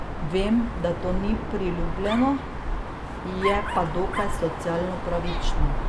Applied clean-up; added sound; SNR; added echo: none; Dog; 0 dB; none.